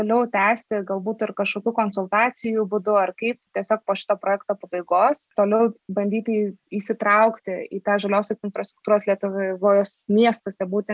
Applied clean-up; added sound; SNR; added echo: none; none; none; none.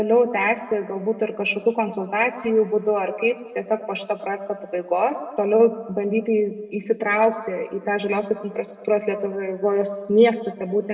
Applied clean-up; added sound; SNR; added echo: none; none; none; reverberation time 1.2 s.